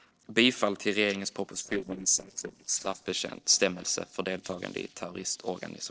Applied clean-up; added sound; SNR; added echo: neural separator model SepFormer DNS4.